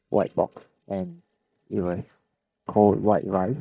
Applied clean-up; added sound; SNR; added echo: neural mask model DeepFilterNet 3.